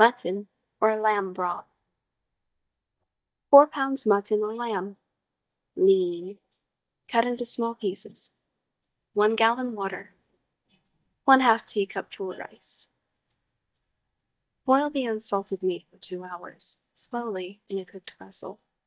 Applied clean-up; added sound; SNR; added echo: neural mask model DeepFilterNet 3.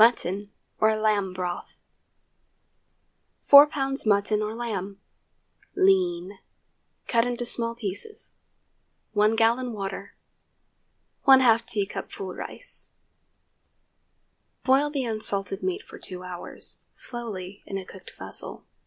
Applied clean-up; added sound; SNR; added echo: none; none; none; none.